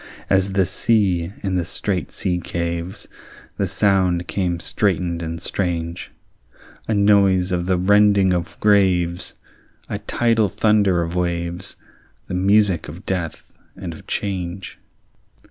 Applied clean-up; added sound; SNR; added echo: none; none; none; none.